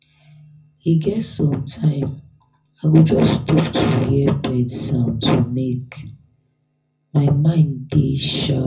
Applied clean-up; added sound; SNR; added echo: none; none; none; reverberation time 0.4 s.